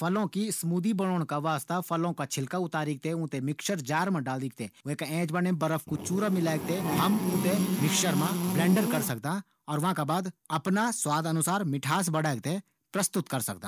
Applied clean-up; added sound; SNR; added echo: none; Buzz; 1 dB; none.